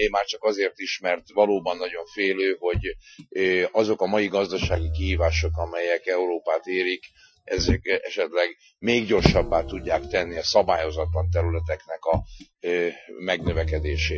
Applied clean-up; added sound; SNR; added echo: classical method Wiener filter.